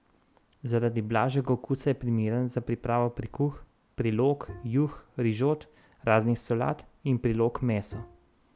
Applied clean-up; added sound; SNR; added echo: none; Bowed string instrument; 18 dB; none.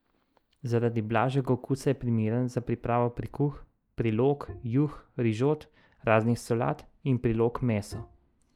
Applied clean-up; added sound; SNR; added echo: neural mask model DeepFilterNet 3.